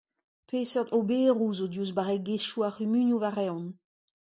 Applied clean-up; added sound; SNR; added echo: none; none; none; none.